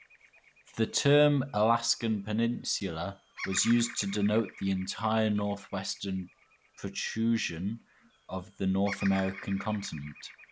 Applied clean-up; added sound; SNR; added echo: none; Bird vocalization, bird call, bird song; 18 dB; none.